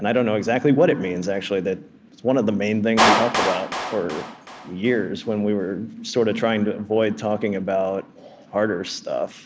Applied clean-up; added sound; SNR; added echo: none; Clapping; 7 dB; none.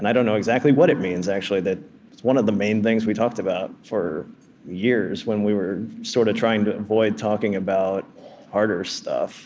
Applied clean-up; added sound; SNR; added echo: none; none; none; none.